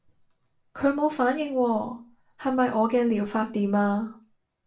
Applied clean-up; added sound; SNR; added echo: none; none; none; reverberation time 0.3 s.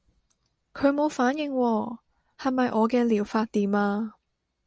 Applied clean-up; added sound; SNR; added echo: none; none; none; none.